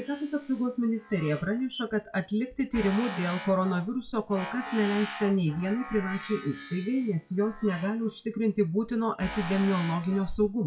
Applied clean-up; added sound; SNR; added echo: classical method WPE with log-MMSE.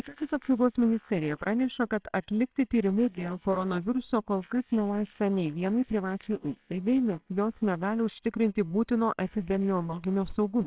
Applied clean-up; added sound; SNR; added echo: neural separator model SepFormer WHAMR!.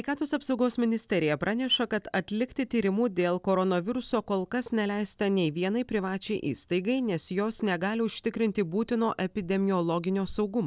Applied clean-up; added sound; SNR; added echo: none; none; none; none.